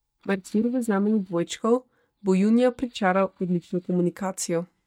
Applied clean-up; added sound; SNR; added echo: neural mask model DeepFilterNet 3.